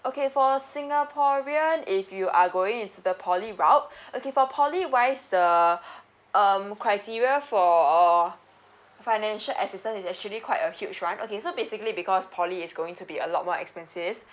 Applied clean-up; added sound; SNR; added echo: none; none; none; none.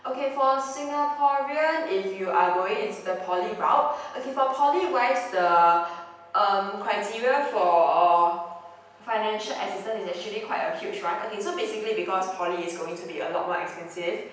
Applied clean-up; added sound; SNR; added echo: none; none; none; reverberation time 0.9 s.